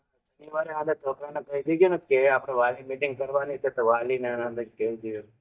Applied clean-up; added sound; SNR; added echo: neural mask model DeepFilterNet 3.